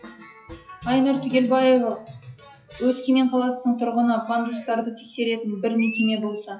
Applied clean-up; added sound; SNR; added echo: classical method WPE with log-MMSE.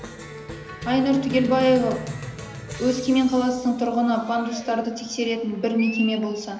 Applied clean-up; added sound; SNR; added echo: none; Cheering; 13 dB; reverberation time 0.8 s.